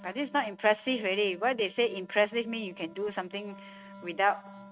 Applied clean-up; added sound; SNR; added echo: neural mask model RNNoise.